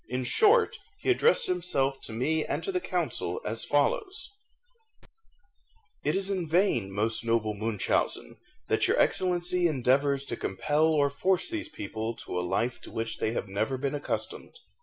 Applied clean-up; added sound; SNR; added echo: none; none; none; none.